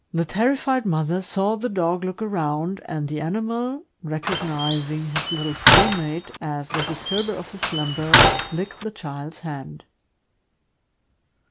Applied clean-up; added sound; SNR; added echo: none; Slam; -5 dB; none.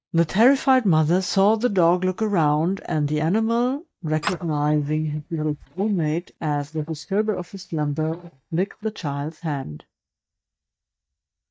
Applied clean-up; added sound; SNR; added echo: neural mask model DeepFilterNet 3.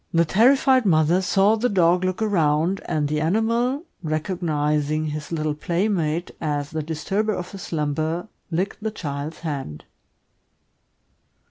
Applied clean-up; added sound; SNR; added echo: none; none; none; none.